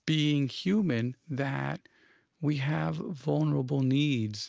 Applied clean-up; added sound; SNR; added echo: none; none; none; none.